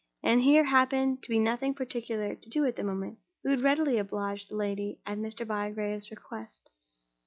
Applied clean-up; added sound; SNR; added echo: none; none; none; none.